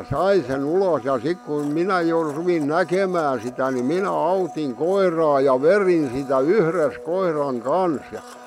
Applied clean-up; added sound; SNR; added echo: none; Domestic sounds, home sounds; 18 dB; none.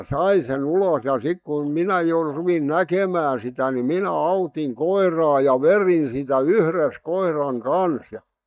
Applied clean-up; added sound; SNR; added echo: neural mask model DeepFilterNet 3.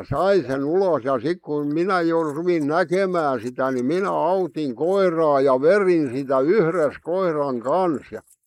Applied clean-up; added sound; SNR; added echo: neural mask model Resemble Enhance denoiser.